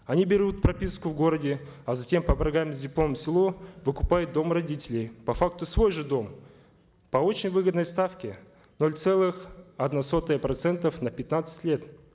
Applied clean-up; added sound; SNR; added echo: none; none; none; none.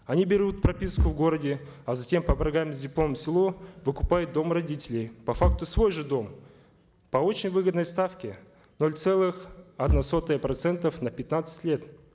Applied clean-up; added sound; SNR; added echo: none; Bass drum / Thump, thud; 8 dB; none.